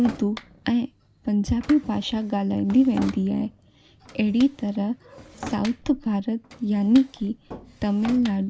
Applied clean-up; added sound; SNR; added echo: none; Drawer open or close + Clapping; 17 dB; none.